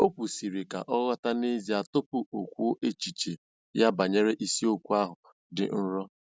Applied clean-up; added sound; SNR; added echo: none; none; none; none.